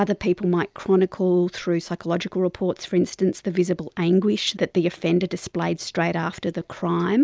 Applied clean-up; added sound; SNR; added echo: none; none; none; none.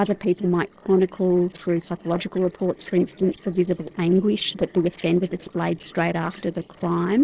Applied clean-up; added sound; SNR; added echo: neural separator model SepFormer DNS4.